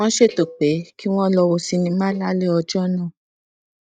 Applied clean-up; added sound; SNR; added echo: neural mask model DeepFilterNet 3.